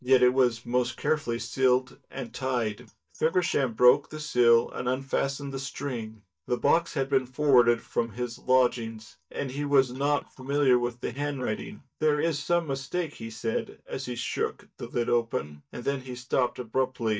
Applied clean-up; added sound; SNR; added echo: neural mask model DeepFilterNet 3.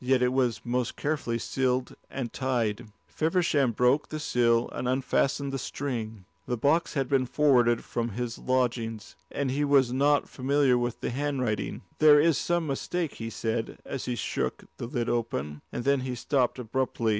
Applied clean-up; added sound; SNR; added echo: none; none; none; none.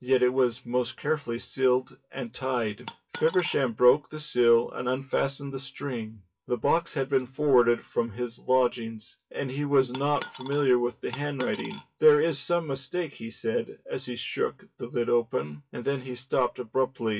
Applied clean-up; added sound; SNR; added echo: classical method WPE with log-MMSE.